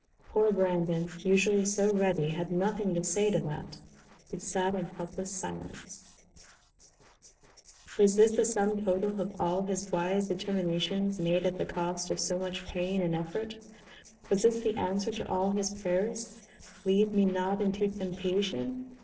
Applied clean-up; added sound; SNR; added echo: neural separator model SepFormer DNS4.